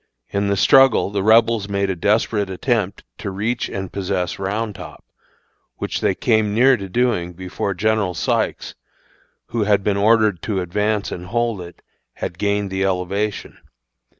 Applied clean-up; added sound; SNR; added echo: none; none; none; none.